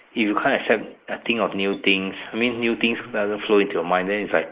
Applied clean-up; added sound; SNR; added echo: neural mask model Resemble Enhance denoiser.